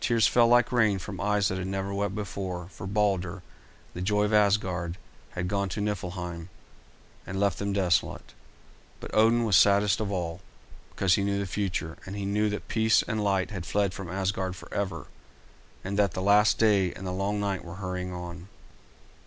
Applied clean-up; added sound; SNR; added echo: none; none; none; none.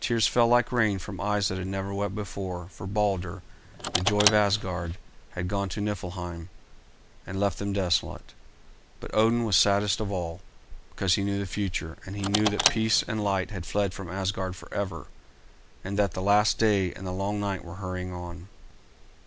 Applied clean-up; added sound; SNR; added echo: none; Car; 6 dB; none.